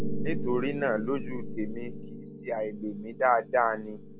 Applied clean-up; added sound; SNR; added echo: none; Piano; 3 dB; none.